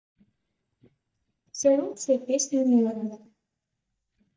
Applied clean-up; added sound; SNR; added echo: neural mask model DeepFilterNet 3.